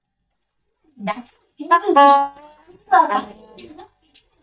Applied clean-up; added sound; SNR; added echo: neural mask model DeepFilterNet 3.